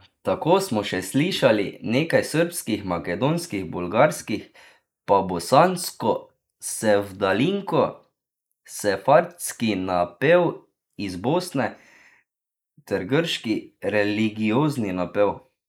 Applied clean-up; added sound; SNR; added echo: neural mask model Resemble Enhance denoiser.